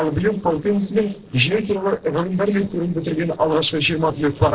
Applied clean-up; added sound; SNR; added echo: neural separator model SepFormer DNS4.